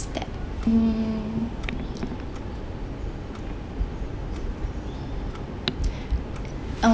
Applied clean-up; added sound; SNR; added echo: none; Clock; 8 dB; none.